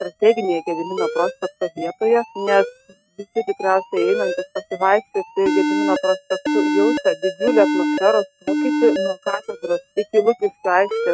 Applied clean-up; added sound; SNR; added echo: neural mask model RNNoise.